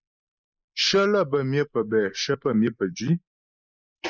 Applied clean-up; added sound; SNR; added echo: neural mask model Resemble Enhance denoiser.